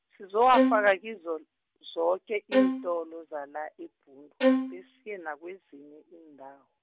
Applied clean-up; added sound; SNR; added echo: none; Bowed string instrument; -2 dB; none.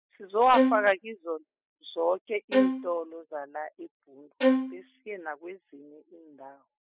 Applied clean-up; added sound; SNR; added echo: classical method spectral subtraction.